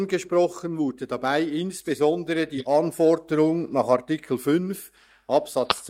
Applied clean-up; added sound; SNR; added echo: neural mask model DeepFilterNet 3.